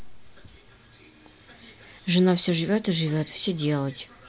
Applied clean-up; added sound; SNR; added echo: none; none; none; none.